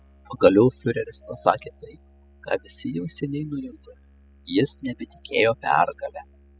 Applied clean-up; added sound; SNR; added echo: classical method spectral subtraction.